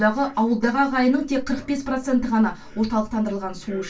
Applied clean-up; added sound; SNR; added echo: none; none; none; reverberation time 0.2 s.